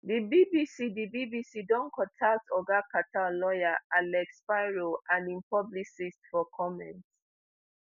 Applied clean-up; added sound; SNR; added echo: none; none; none; none.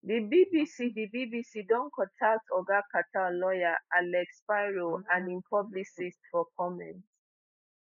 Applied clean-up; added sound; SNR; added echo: neural mask model Resemble Enhance denoiser.